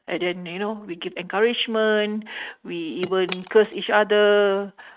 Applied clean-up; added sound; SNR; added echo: neural mask model RNNoise.